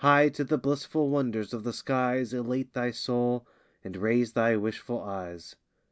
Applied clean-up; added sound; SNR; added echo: none; none; none; none.